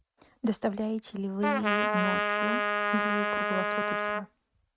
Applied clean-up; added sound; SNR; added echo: neural mask model RNNoise.